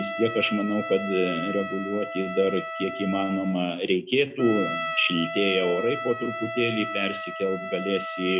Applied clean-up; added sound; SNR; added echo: none; Trumpet; 7 dB; none.